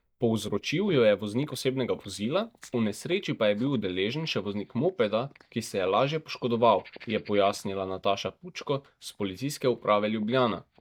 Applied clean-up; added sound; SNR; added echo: neural mask model DeepFilterNet 3.